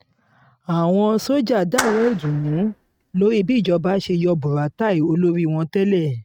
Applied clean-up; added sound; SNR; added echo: neural mask model RNNoise.